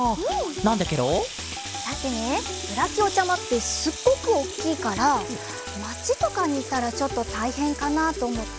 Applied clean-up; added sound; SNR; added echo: none; Sink (filling or washing) / Water tap, faucet; 12 dB; none.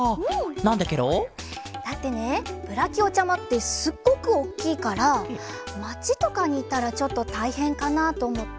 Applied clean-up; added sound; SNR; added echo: none; none; none; none.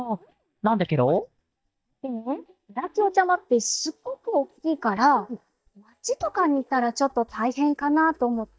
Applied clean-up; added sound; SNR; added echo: neural mask model DeepFilterNet 3.